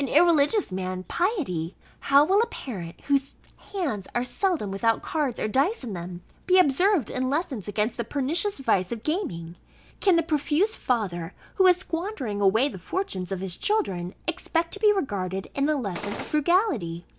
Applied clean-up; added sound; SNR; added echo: none; Gunshot, gunfire; 9 dB; none.